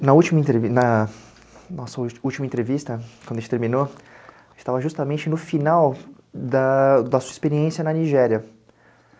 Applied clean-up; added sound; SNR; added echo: none; none; none; none.